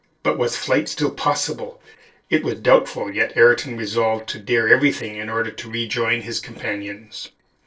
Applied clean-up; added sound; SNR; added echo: neural separator model SepFormer DNS4.